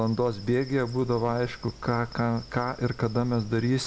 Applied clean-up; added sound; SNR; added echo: none; Insect; 19 dB; none.